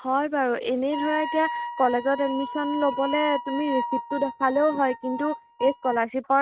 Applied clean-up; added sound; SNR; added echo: neural mask model RNNoise.